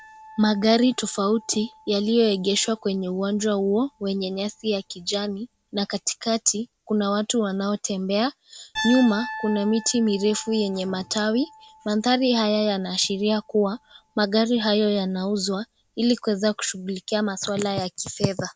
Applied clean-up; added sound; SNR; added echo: none; Piano; 19 dB; none.